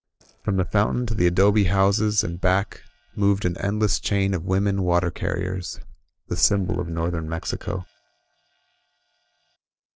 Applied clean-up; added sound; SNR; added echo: neural separator model SepFormer DNS4.